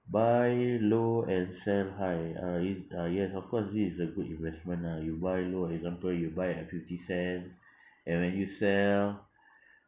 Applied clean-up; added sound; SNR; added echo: none; none; none; none.